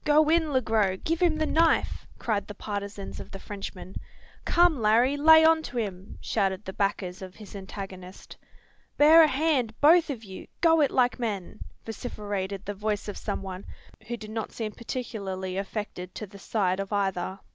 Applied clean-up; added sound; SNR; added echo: none; none; none; none.